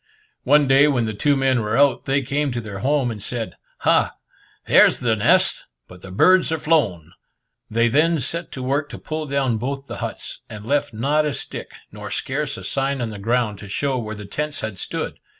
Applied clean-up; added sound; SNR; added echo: none; none; none; none.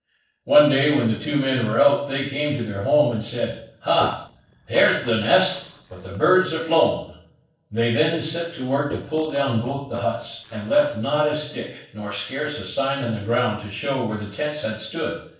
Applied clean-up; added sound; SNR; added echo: neural separator model SepFormer DNS4.